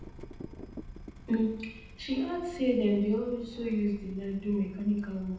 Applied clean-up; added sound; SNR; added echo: none; Drip / Water tap, faucet; 15 dB; reverberation time 0.9 s.